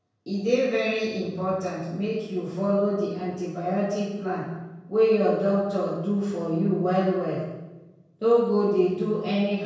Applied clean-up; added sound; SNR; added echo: none; none; none; reverberation time 1.0 s.